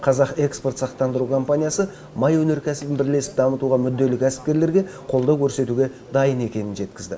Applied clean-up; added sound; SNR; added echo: none; none; none; none.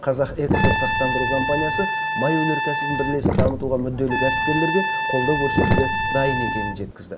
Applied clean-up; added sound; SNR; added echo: none; Trumpet + Sink (filling or washing); -2 dB; none.